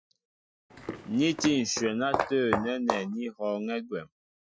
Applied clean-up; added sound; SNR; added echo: classical method Wiener filter.